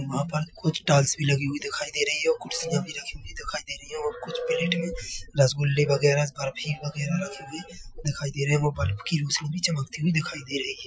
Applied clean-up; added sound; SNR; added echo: classical method Wiener filter.